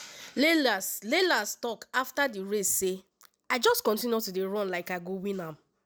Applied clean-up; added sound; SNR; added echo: none; none; none; none.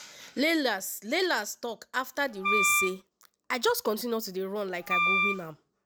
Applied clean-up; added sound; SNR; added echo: none; Wind instrument, woodwind instrument; -4 dB; none.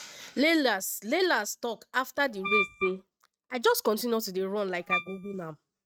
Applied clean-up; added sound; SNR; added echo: neural mask model RNNoise.